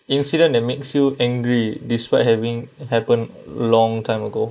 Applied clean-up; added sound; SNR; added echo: neural mask model Resemble Enhance denoiser.